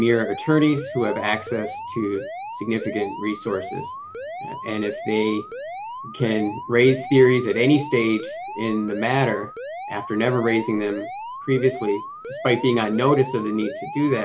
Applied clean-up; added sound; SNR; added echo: none; Alarm; 11 dB; none.